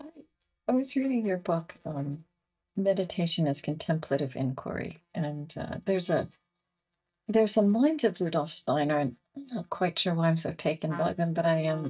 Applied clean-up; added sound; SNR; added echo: neural mask model DeepFilterNet 3.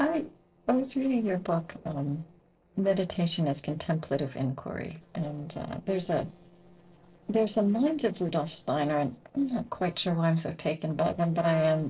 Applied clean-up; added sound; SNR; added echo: neural separator model SepFormer DNS4.